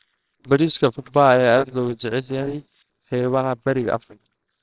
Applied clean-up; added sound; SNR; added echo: neural separator model SepFormer WHAMR!.